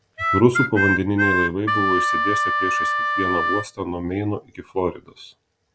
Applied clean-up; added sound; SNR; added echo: none; Harmonica; -2 dB; none.